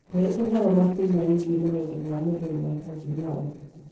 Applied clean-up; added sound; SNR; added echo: neural separator model SepFormer DNS4.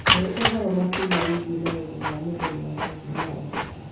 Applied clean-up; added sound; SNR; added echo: none; Printer; -1 dB; reverberation time 0.7 s.